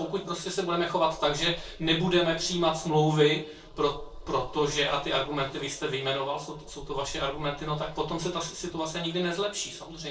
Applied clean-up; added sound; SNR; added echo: neural separator model SepFormer DNS4.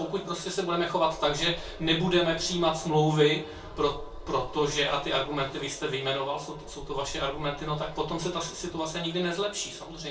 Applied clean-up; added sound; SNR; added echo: none; Wind; 16 dB; reverberation time 0.2 s.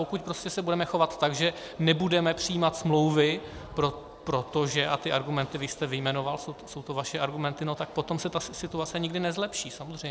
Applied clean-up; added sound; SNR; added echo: none; none; none; none.